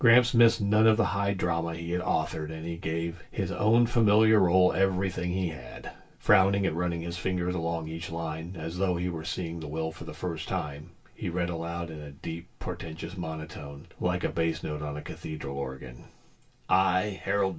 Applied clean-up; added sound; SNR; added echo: none; none; none; reverberation time 0.2 s.